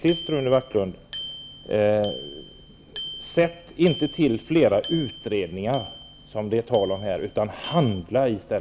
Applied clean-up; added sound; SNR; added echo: none; Bicycle bell; 15 dB; none.